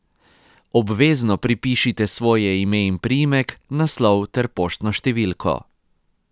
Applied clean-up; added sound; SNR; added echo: none; none; none; none.